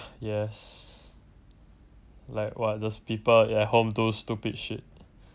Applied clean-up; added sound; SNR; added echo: none; none; none; none.